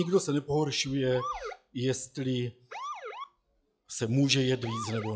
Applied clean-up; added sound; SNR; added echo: classical method log-MMSE.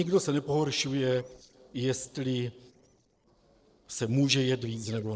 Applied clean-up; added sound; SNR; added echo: neural separator model SepFormer DNS4.